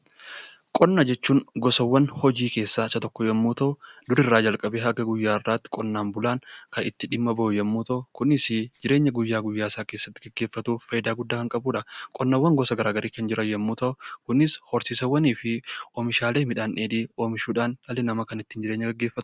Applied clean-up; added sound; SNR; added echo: none; Rattle (instrument); 19 dB; none.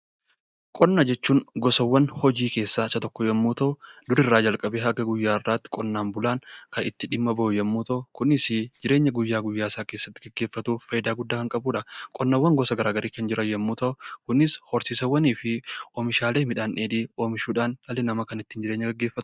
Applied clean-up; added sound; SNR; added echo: neural mask model DeepFilterNet 3.